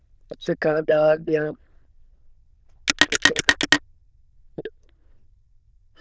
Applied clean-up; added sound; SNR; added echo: neural diffusion model UNIVERSE++.